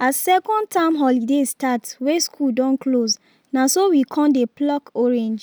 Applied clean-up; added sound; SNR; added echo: none; none; none; none.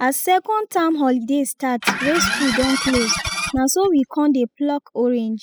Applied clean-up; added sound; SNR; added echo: classical method spectral subtraction.